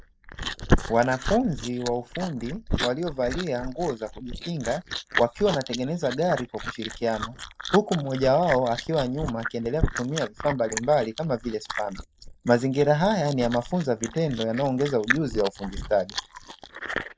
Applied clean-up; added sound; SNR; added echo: neural mask model Resemble Enhance denoiser.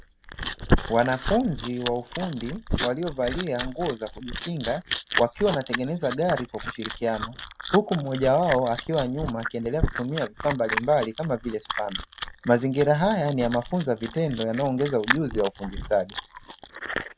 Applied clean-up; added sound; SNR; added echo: none; Chewing, mastication; 6 dB; none.